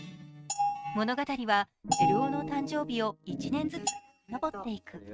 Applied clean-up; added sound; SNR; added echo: neural mask model RNNoise.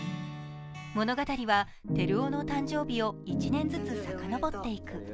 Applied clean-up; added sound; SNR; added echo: none; none; none; none.